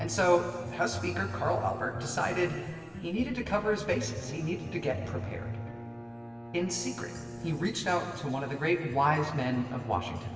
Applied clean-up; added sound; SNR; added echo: none; Bowed string instrument; 14 dB; reverberation time 2.9 s.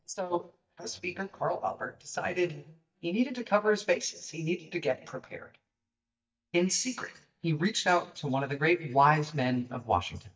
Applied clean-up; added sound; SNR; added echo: neural mask model DeepFilterNet 3.